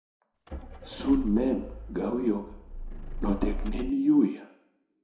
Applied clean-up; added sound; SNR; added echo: none; Motor vehicle (road); 6 dB; reverberation time 0.6 s.